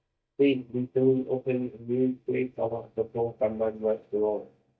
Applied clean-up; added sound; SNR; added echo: neural mask model DeepFilterNet 3.